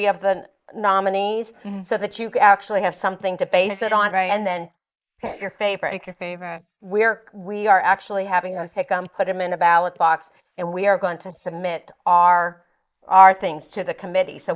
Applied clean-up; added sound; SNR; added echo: neural mask model Resemble Enhance denoiser.